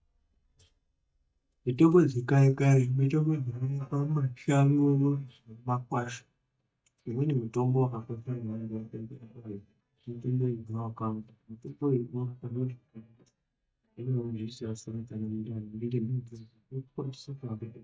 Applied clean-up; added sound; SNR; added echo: neural mask model DeepFilterNet 3.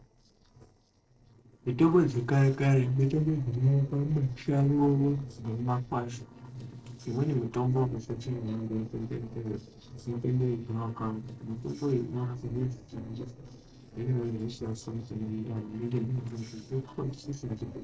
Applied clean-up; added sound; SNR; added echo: neural separator model SepFormer DNS4.